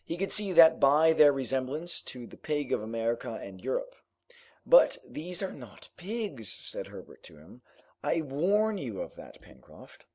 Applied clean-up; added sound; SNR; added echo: none; none; none; none.